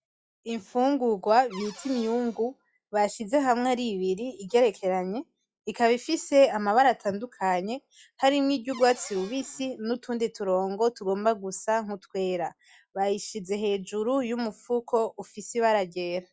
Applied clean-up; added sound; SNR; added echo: classical method log-MMSE.